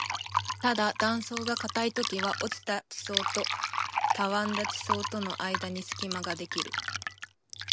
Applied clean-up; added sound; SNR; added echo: none; Fill (with liquid); 1 dB; none.